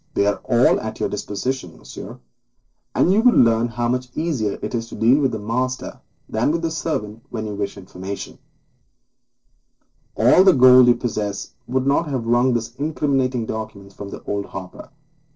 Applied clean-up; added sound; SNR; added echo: neural separator model SepFormer DNS4.